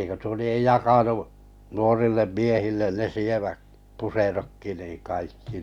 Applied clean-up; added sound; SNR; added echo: none; none; none; none.